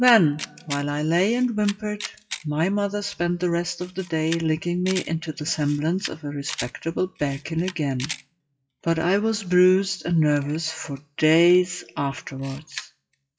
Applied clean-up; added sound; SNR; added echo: classical method WPE with log-MMSE.